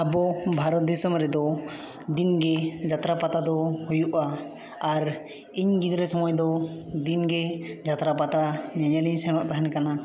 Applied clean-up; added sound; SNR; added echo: none; none; none; none.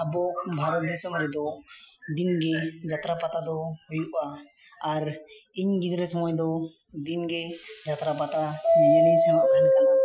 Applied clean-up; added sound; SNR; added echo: classical method Wiener filter.